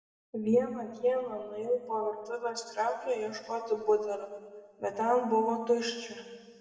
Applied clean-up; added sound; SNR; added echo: none; none; none; reverberation time 1.6 s.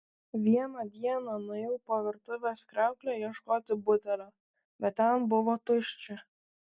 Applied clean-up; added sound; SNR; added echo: none; none; none; none.